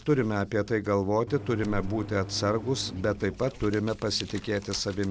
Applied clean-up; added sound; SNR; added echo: none; Crumpling, crinkling + Engine; 12 dB; none.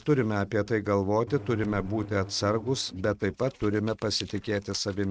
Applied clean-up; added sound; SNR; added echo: neural mask model RNNoise.